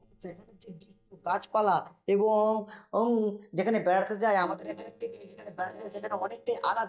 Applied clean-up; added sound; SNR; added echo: neural mask model DeepFilterNet 3.